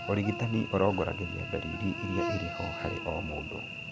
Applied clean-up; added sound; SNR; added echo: none; Cricket / Buzz; 5 dB; none.